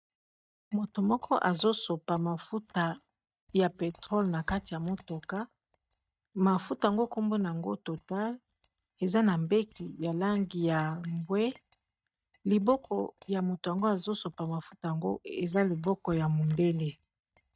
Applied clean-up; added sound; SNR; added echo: neural mask model DeepFilterNet 3.